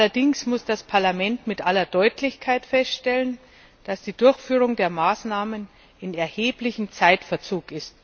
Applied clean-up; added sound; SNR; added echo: none; none; none; none.